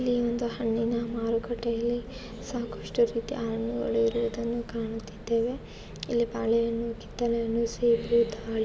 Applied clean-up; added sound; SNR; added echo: none; none; none; none.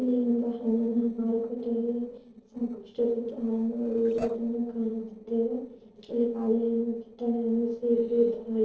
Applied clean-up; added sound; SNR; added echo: neural separator model SepFormer DNS4.